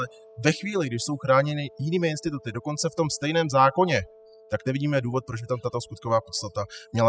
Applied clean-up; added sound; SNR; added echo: classical method spectral subtraction.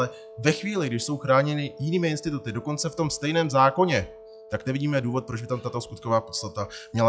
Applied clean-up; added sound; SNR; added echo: classical method log-MMSE.